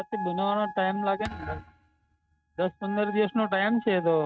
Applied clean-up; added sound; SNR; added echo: neural mask model RNNoise.